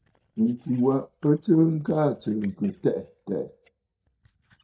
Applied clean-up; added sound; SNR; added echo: neural mask model DeepFilterNet 3.